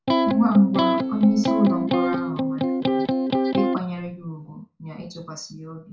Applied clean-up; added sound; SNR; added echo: none; Electric guitar; -3 dB; reverberation time 0.3 s.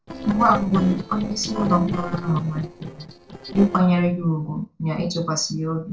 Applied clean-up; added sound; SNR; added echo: neural separator model SepFormer DNS4.